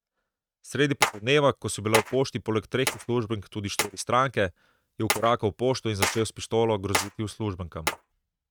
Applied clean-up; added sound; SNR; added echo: neural mask model RNNoise.